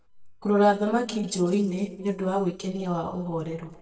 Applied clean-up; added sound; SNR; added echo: neural mask model DeepFilterNet 3.